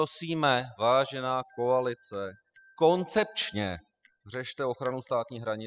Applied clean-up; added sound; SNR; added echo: classical method spectral subtraction.